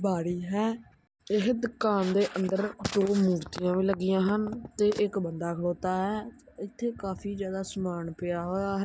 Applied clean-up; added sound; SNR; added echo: none; none; none; none.